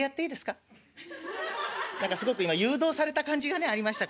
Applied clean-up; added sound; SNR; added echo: none; none; none; none.